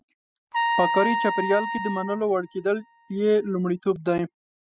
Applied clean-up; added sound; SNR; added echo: classical method spectral subtraction.